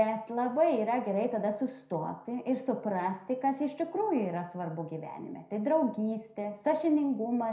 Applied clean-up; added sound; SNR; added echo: none; none; none; reverberation time 0.5 s.